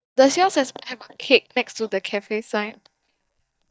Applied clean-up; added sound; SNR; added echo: neural mask model DeepFilterNet 3.